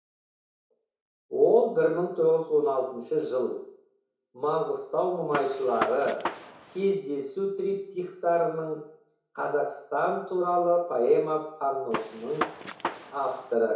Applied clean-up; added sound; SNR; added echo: none; Gunshot, gunfire; 8 dB; reverberation time 0.6 s.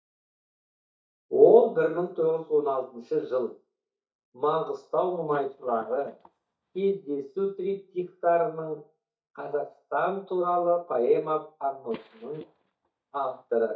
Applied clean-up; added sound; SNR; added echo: neural mask model DeepFilterNet 3.